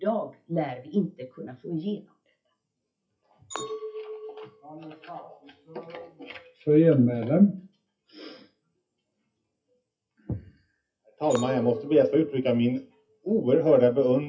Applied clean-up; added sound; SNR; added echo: classical method WPE with log-MMSE.